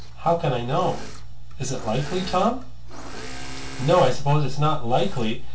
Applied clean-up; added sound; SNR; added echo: none; Engine / Mechanisms; 19 dB; reverberation time 0.2 s.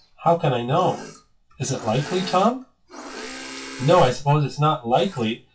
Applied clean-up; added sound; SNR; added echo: classical method WPE with log-MMSE.